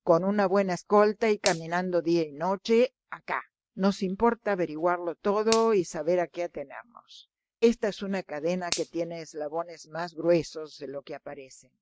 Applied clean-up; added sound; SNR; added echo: neural mask model RNNoise.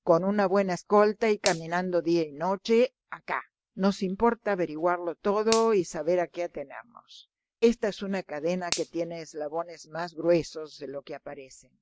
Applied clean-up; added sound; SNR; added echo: none; Finger snapping; 12 dB; none.